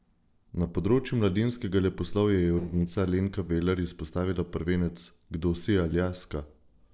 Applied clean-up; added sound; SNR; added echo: neural separator model SepFormer DNS4.